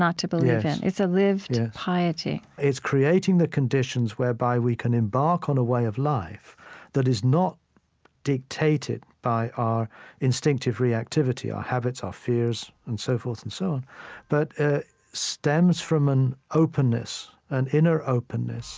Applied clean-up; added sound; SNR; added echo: none; none; none; none.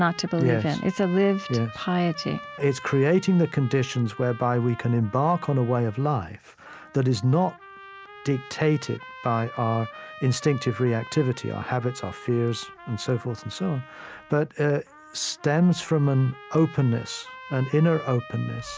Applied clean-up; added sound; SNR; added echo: none; Trumpet; 18 dB; none.